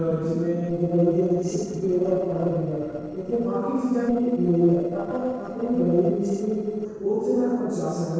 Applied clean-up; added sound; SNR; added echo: neural separator model SepFormer DNS4.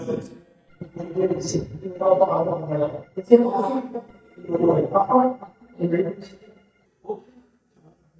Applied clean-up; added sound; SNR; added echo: neural mask model DeepFilterNet 3.